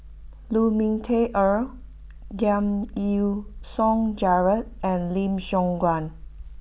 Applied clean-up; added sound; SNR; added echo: none; none; none; none.